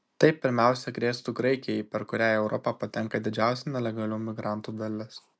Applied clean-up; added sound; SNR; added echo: none; none; none; none.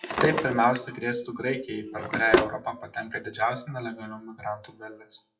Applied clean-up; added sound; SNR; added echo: classical method WPE with log-MMSE.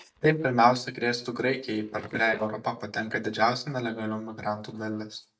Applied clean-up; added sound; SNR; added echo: neural mask model DeepFilterNet 3.